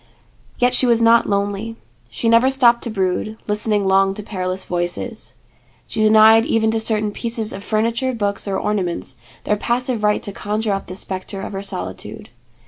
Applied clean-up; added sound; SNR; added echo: none; none; none; none.